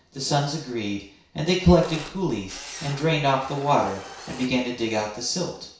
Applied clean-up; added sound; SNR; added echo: none; Camera; 15 dB; reverberation time 0.6 s.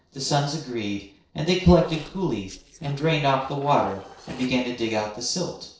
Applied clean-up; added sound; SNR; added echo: neural separator model SepFormer DNS4.